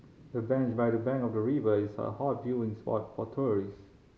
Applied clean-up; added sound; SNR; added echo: none; none; none; none.